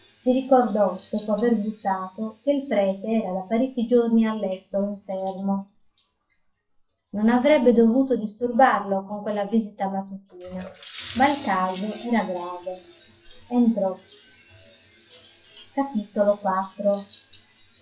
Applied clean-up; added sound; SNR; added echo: classical method log-MMSE.